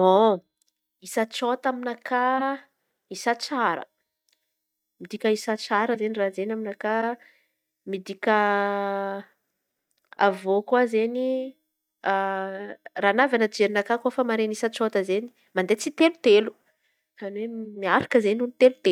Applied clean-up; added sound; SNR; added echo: neural mask model DeepFilterNet 3.